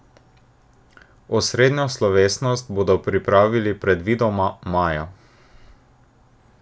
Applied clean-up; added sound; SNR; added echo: none; none; none; none.